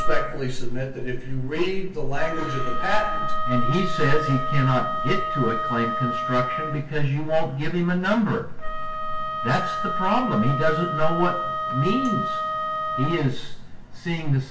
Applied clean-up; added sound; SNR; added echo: none; Wind instrument, woodwind instrument; 7 dB; reverberation time 0.2 s.